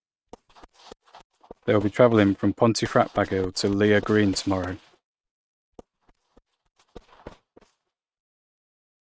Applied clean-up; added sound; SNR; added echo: neural mask model RNNoise.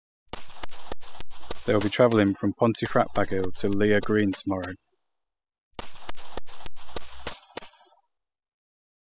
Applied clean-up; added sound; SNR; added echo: classical method spectral subtraction.